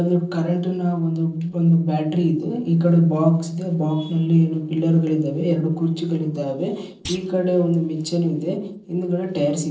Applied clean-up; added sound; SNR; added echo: neural separator model SepFormer DNS4.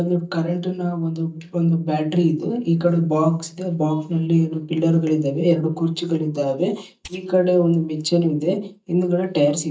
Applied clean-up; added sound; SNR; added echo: neural mask model DeepFilterNet 3.